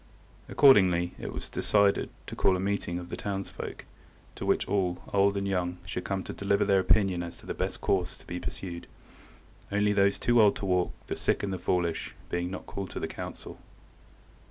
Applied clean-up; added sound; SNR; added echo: none; none; none; none.